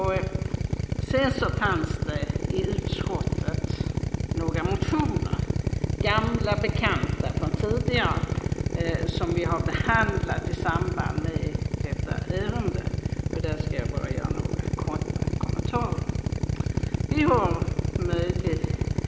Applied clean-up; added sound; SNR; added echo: none; Drill; -3 dB; none.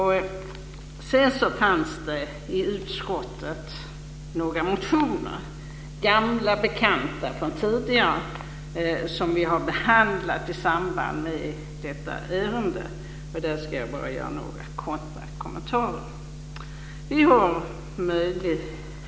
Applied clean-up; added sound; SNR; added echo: none; none; none; none.